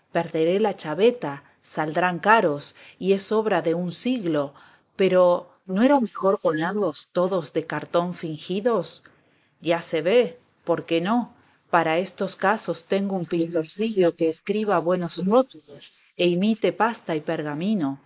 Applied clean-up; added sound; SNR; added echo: neural mask model Resemble Enhance denoiser.